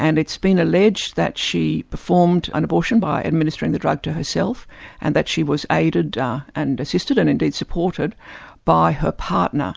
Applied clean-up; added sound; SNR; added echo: none; none; none; none.